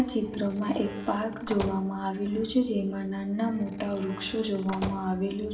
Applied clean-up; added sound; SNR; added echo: none; Slam; 12 dB; reverberation time 0.7 s.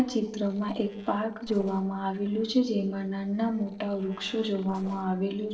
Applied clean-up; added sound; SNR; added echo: neural separator model SepFormer DNS4.